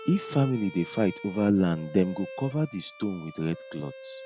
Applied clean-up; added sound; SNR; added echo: none; Bowed string instrument; 16 dB; none.